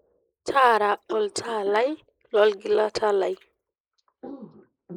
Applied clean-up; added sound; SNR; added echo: neural mask model Resemble Enhance denoiser.